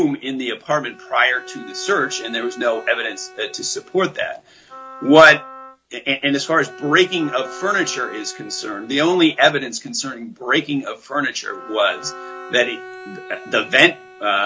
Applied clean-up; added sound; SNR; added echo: none; Bowed string instrument + Wind instrument, woodwind instrument; 18 dB; none.